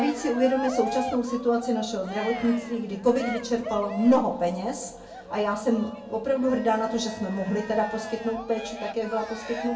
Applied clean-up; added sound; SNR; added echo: none; Cheering; 11 dB; reverberation time 0.3 s.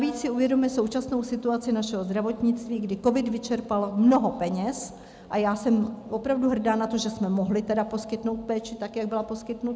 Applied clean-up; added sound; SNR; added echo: none; none; none; none.